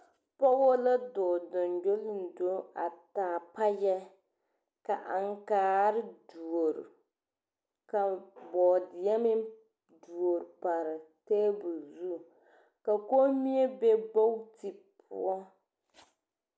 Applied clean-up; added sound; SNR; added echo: none; none; none; none.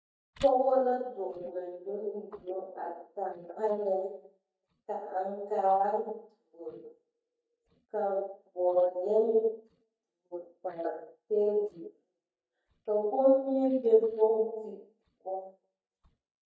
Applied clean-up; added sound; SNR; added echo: neural mask model DeepFilterNet 3.